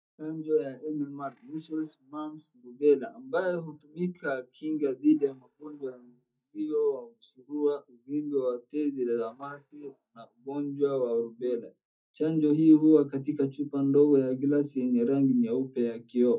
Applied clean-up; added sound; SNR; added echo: neural mask model DeepFilterNet 3.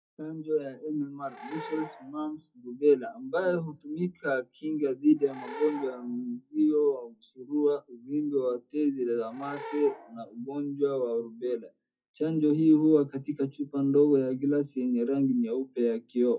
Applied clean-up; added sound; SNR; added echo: classical method WPE with log-MMSE.